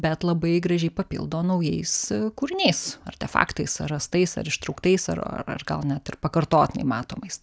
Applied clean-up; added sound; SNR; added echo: none; none; none; none.